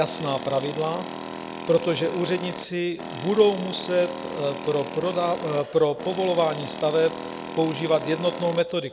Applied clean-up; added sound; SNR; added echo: none; Tools; 10 dB; none.